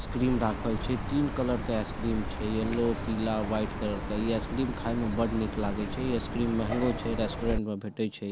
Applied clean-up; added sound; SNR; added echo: none; Chirp, tweet; 4 dB; none.